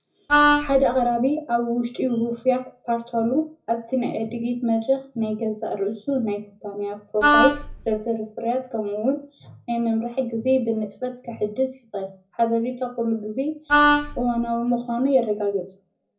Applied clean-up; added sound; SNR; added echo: none; Wind instrument, woodwind instrument; -4 dB; reverberation time 0.4 s.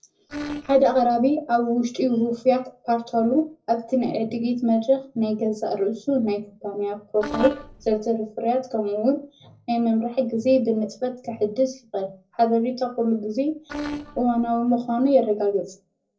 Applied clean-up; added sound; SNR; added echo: neural separator model SepFormer DNS4.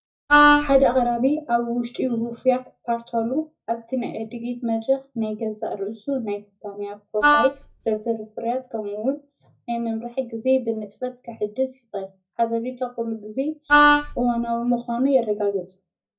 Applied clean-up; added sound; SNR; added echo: neural mask model DeepFilterNet 3.